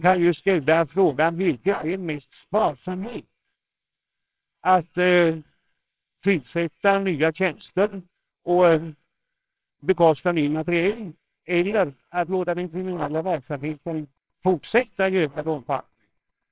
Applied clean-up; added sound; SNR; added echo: neural separator model SepFormer WHAMR!.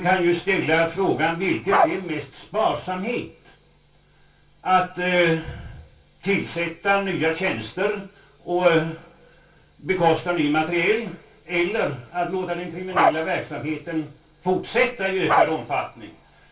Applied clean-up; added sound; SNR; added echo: none; Bark; 0 dB; reverberation time 0.2 s.